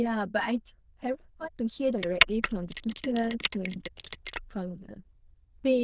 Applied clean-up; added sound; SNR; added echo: neural diffusion model UNIVERSE++.